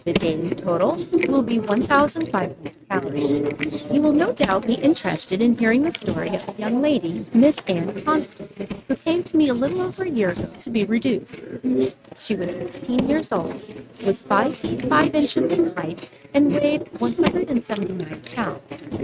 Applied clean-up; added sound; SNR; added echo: neural mask model RNNoise.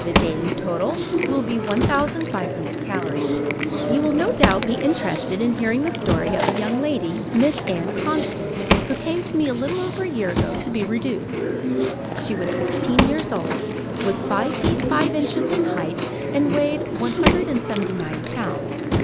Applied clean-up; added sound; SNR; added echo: none; Chewing, mastication + Drawer open or close / Wood; -1 dB; none.